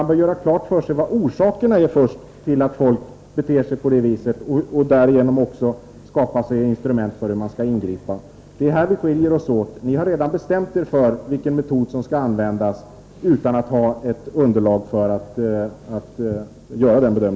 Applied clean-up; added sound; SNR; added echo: none; none; none; none.